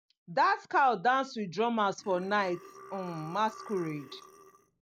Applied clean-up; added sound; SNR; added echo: none; Burping, eructation; 18 dB; none.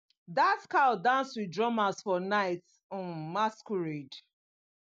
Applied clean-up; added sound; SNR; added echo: none; none; none; none.